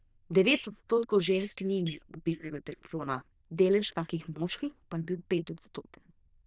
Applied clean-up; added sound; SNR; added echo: neural diffusion model UNIVERSE++.